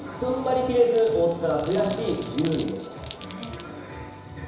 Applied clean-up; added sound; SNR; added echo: none; Glass; 11 dB; reverberation time 1.0 s.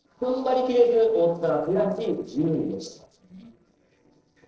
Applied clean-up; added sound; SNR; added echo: neural separator model SepFormer DNS4.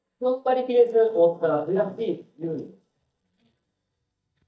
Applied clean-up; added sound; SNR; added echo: neural mask model DeepFilterNet 3.